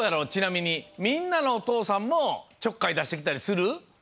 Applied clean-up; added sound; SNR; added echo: none; Chime; 8 dB; none.